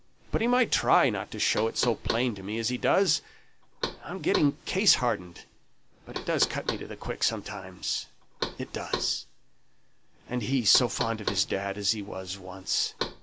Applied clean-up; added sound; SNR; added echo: none; Knock; 10 dB; none.